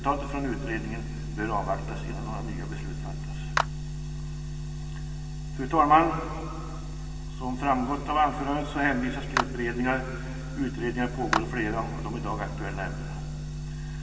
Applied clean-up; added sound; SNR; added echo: none; Clapping; 6 dB; reverberation time 2.7 s.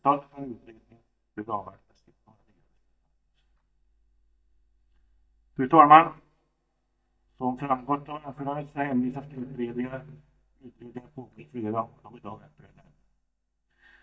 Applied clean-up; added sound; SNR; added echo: neural mask model DeepFilterNet 3.